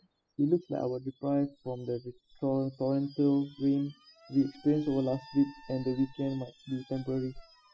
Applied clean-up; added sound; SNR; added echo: classical method spectral subtraction.